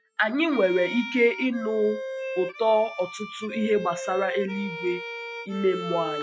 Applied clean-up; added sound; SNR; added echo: classical method Wiener filter.